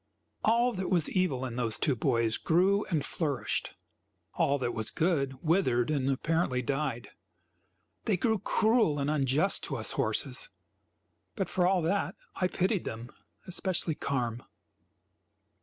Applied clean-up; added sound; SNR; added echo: none; none; none; none.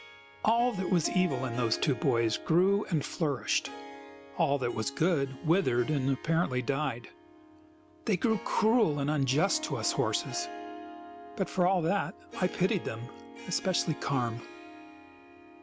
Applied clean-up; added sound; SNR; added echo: none; Harp; 14 dB; none.